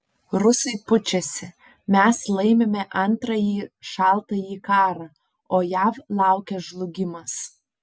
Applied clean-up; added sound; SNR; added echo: none; none; none; none.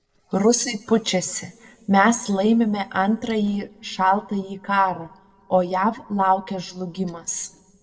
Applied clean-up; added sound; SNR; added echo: neural separator model SepFormer DNS4.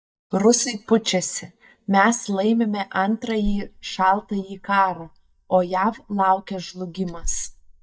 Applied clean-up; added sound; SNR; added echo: neural mask model DeepFilterNet 3.